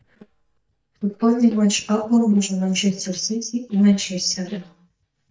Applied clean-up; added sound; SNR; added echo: neural mask model DeepFilterNet 3.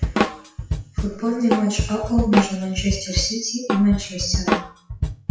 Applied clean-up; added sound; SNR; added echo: classical method WPE with log-MMSE.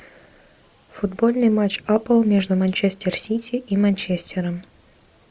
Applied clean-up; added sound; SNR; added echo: none; none; none; none.